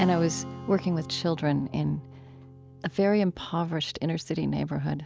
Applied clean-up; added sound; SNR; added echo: none; Strum; 14 dB; none.